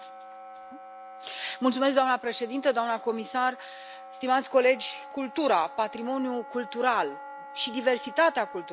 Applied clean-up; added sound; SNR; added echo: none; Wind instrument, woodwind instrument; 15 dB; none.